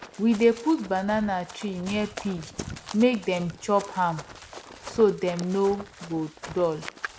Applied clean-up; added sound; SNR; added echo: none; Run; 15 dB; none.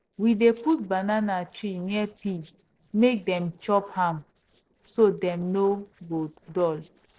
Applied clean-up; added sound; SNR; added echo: neural separator model SepFormer DNS4.